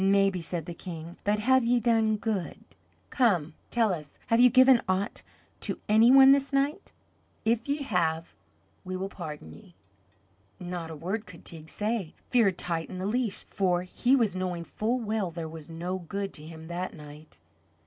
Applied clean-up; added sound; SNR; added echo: none; none; none; none.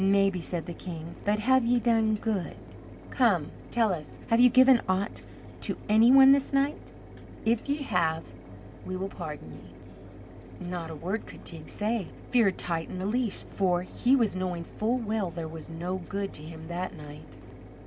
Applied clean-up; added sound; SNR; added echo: none; Mechanisms; 16 dB; none.